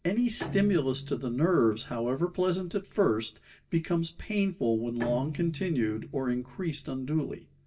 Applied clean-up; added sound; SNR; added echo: none; Bowed string instrument; 14 dB; reverberation time 0.1 s.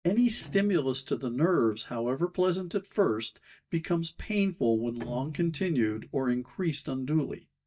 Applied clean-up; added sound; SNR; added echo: neural mask model DeepFilterNet 3.